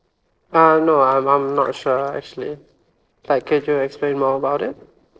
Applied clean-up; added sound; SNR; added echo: neural separator model SepFormer DNS4.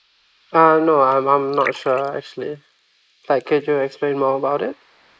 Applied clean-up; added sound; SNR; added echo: neural mask model Resemble Enhance denoiser.